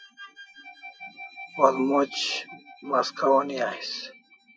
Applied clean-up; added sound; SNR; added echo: classical method Wiener filter.